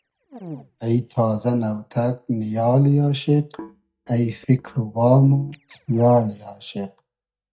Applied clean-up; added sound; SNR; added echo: neural mask model DeepFilterNet 3.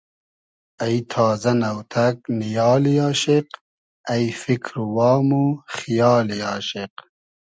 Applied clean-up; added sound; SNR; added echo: none; none; none; none.